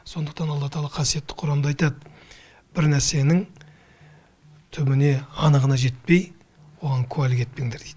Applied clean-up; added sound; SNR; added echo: none; none; none; none.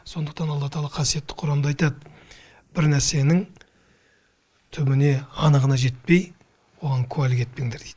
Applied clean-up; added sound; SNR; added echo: neural mask model Resemble Enhance denoiser.